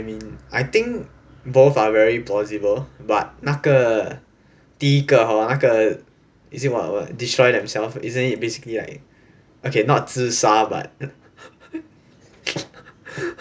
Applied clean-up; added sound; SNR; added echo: none; none; none; none.